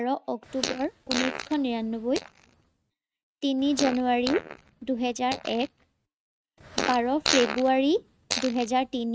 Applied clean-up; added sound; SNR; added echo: neural mask model RNNoise.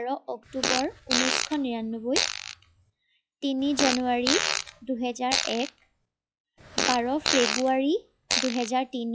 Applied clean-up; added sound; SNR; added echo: classical method log-MMSE.